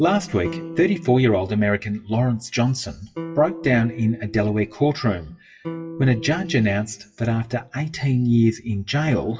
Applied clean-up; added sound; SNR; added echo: classical method WPE with log-MMSE.